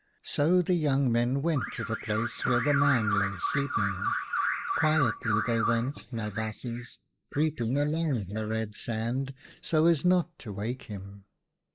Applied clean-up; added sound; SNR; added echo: neural mask model Resemble Enhance denoiser.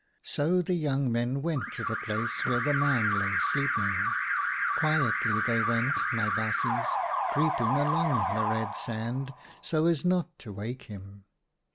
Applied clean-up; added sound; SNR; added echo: none; Alarm; 0 dB; none.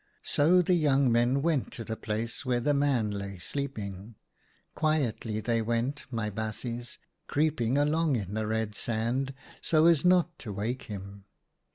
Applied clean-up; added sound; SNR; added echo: none; none; none; none.